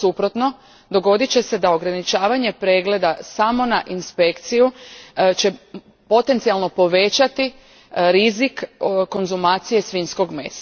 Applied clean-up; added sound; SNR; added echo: none; none; none; none.